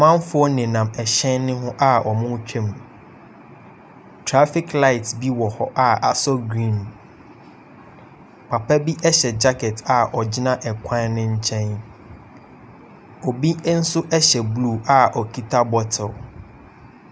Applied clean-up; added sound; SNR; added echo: none; none; none; none.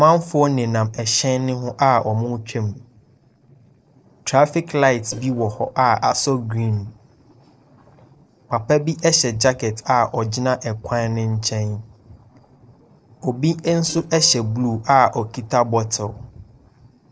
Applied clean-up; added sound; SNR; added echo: neural separator model SepFormer DNS4.